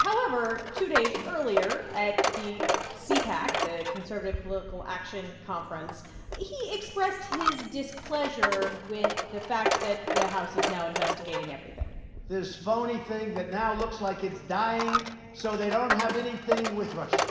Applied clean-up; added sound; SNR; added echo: none; Coin (dropping); 1 dB; reverberation time 1.9 s.